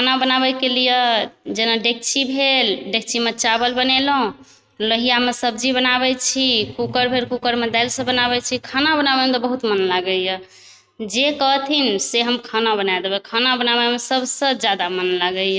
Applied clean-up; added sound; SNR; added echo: neural mask model RNNoise.